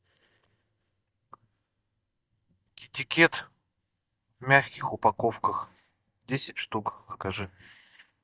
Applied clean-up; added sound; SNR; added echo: neural mask model DeepFilterNet 3.